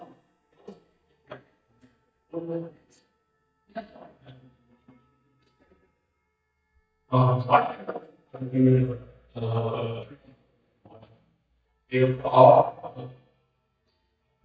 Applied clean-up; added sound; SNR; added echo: neural mask model DeepFilterNet 3.